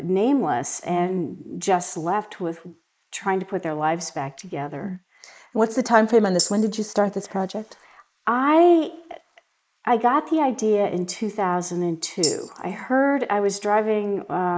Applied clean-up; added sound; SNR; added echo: neural mask model Resemble Enhance denoiser.